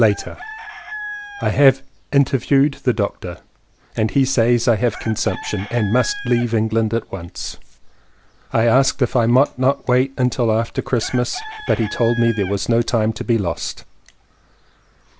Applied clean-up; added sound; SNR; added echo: none; Chicken, rooster; 18 dB; none.